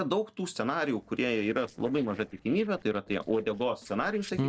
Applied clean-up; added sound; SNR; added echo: neural separator model SepFormer DNS4.